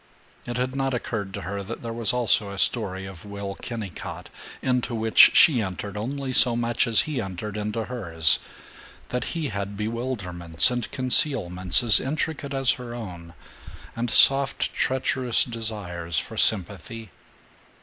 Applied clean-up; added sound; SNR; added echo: neural mask model Resemble Enhance denoiser.